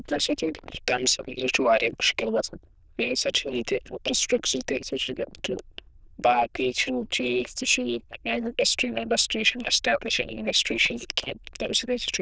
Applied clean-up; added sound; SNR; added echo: neural diffusion model UNIVERSE++.